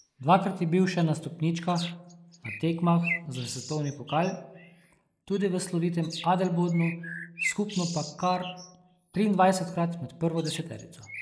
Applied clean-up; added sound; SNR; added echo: neural mask model Resemble Enhance denoiser.